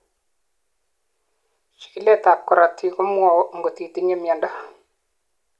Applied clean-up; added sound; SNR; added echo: none; none; none; none.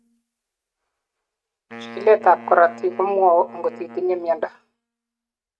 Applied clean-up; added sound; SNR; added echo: neural mask model RNNoise.